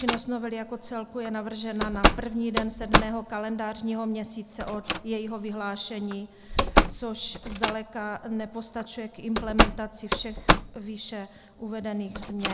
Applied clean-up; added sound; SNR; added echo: none; Slam; -3 dB; none.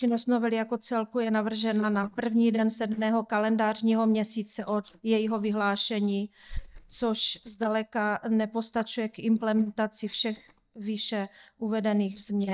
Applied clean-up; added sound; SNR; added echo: neural mask model DeepFilterNet 3.